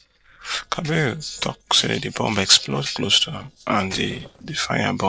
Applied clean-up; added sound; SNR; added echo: neural separator model SepFormer DNS4.